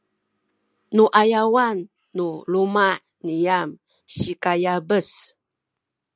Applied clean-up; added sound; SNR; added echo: none; none; none; none.